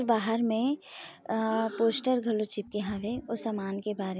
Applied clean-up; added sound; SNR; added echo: none; Breathing; 16 dB; none.